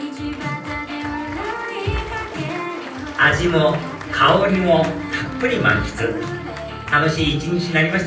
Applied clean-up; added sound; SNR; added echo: none; Applause / Cheering; 18 dB; reverberation time 0.6 s.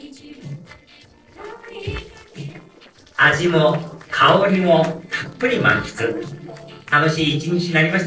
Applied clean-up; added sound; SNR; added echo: neural separator model SepFormer DNS4.